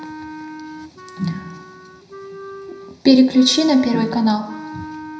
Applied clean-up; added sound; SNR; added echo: none; Wind instrument, woodwind instrument; 16 dB; reverberation time 0.7 s.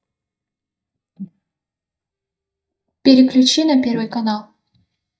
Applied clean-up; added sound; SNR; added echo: neural mask model DeepFilterNet 3.